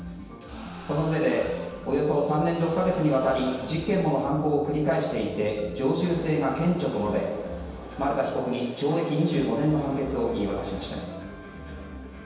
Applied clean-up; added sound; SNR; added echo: none; Crowd; 19 dB; reverberation time 1.2 s.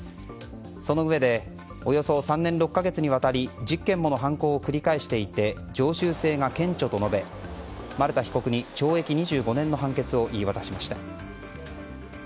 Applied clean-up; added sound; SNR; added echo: none; none; none; none.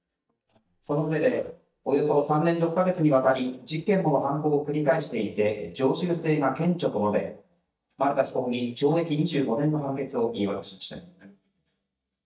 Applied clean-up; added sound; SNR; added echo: neural mask model DeepFilterNet 3.